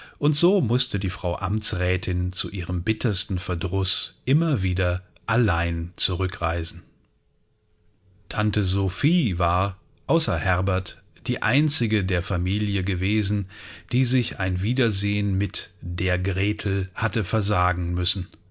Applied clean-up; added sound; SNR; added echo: none; none; none; none.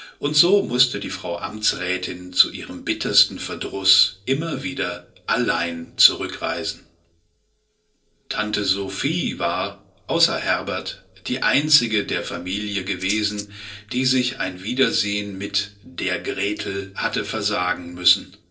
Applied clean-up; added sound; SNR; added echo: neural separator model SepFormer DNS4.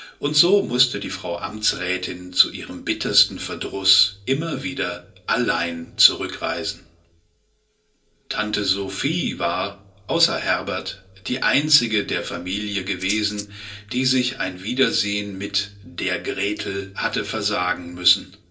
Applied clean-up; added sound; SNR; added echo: none; Rattle (instrument); 12 dB; reverberation time 0.3 s.